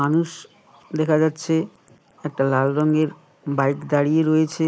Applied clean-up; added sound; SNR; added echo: neural mask model Resemble Enhance denoiser.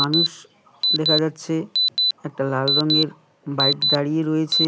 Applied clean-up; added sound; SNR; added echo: none; Alarm; -1 dB; none.